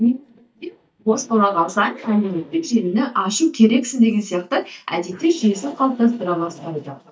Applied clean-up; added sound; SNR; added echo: neural mask model DeepFilterNet 3.